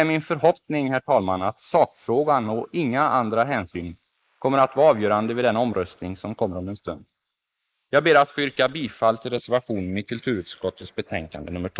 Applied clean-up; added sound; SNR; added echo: neural mask model Resemble Enhance denoiser.